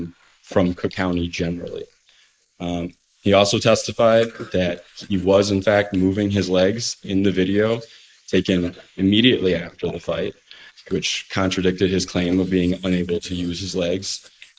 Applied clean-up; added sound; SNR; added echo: neural mask model Resemble Enhance denoiser.